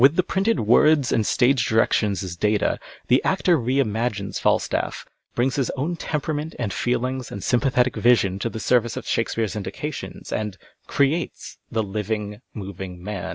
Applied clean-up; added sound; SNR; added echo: none; none; none; none.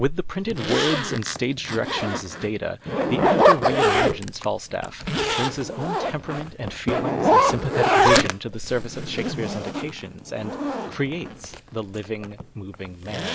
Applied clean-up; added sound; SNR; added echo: none; Zipper (clothing); -4 dB; none.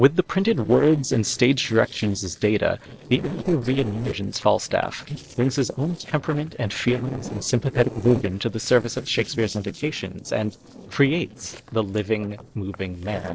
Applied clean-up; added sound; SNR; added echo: neural separator model SepFormer DNS4.